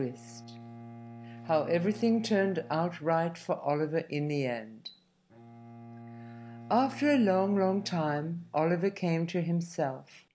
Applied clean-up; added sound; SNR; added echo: none; Bowed string instrument; 18 dB; none.